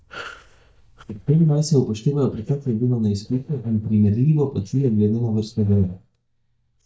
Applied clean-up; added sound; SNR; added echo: neural mask model DeepFilterNet 3.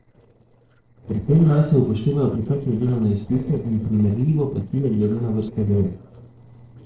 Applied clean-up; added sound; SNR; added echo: neural separator model SepFormer DNS4.